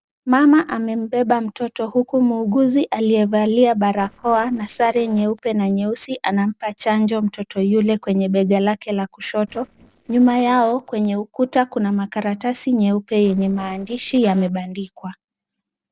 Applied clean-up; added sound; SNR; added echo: neural separator model SepFormer DNS4.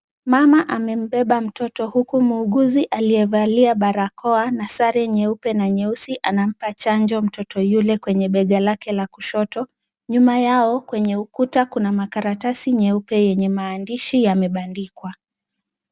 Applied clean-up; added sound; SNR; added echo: none; none; none; none.